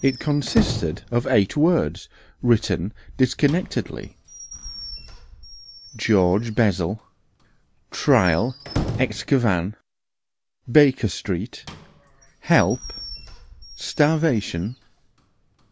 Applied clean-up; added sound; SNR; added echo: none; Squeak / Slam / Wood; 13 dB; none.